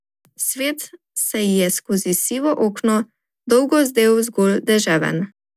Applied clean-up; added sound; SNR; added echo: none; none; none; none.